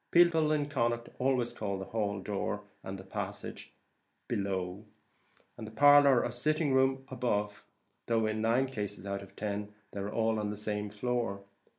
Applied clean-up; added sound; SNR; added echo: neural mask model Resemble Enhance denoiser.